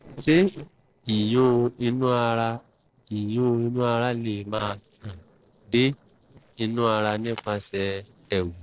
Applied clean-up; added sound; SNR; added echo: neural separator model SepFormer DNS4.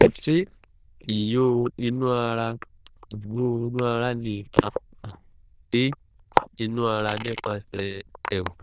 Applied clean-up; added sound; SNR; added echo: neural diffusion model UNIVERSE++.